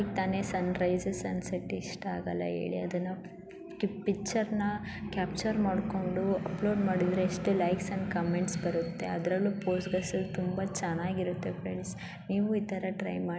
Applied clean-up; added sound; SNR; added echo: none; none; none; none.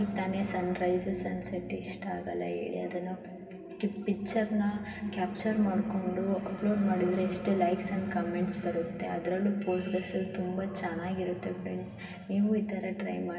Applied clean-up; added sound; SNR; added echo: none; none; none; reverberation time 2.5 s.